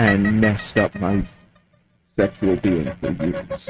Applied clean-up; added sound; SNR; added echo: neural mask model RNNoise.